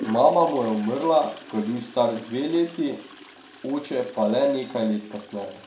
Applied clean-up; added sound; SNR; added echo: none; Toilet flush; 19 dB; reverberation time 0.4 s.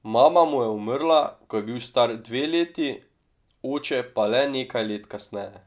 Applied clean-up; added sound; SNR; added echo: none; none; none; none.